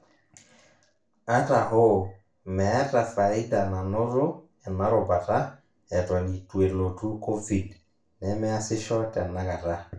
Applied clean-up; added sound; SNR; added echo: none; none; none; reverberation time 0.3 s.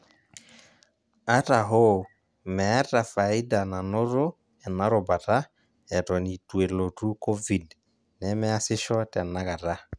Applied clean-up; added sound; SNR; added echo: none; none; none; none.